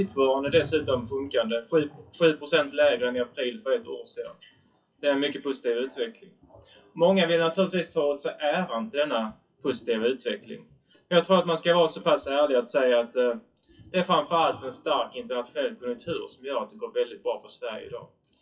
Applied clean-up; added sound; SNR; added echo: classical method WPE with log-MMSE.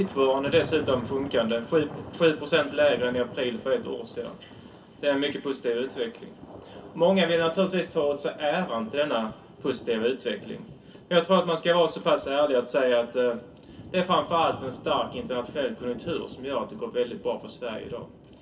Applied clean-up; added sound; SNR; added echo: none; Thunder; 17 dB; reverberation time 0.2 s.